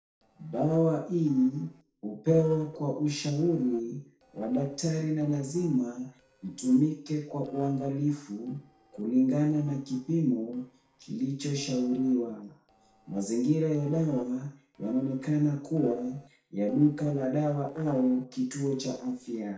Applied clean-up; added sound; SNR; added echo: neural separator model SepFormer DNS4.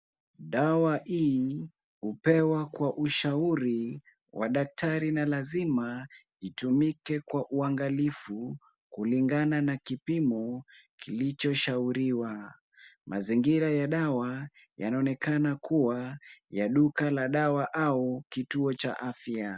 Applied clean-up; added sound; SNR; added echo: none; none; none; none.